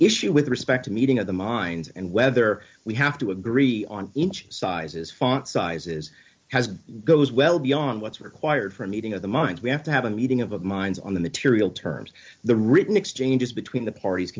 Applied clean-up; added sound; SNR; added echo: none; none; none; none.